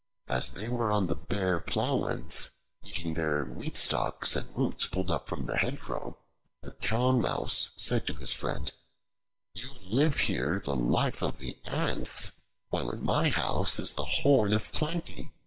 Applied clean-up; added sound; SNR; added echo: neural separator model SepFormer WHAM!.